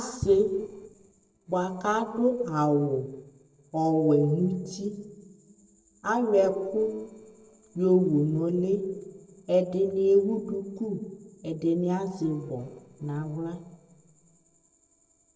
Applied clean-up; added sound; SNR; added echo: neural separator model SepFormer DNS4.